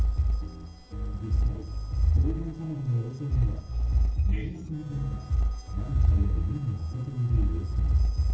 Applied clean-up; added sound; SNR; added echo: neural separator model SepFormer DNS4.